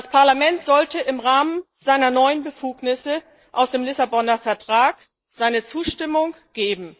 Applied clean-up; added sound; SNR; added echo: neural mask model Resemble Enhance denoiser.